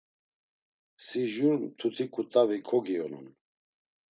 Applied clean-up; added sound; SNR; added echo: none; none; none; none.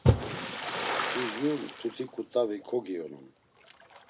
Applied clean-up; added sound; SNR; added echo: none; Splash, splatter; -2 dB; none.